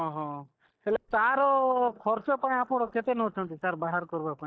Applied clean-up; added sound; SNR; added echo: neural mask model DeepFilterNet 3.